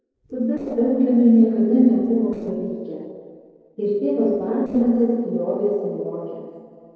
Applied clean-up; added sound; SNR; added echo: neural separator model SepFormer DNS4.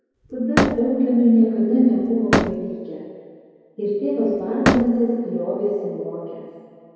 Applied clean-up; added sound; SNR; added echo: none; Slam; 3 dB; reverberation time 2.2 s.